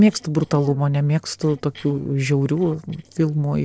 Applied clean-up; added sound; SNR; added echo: neural separator model SepFormer DNS4.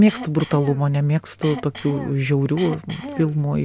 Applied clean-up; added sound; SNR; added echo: none; Cough; 15 dB; none.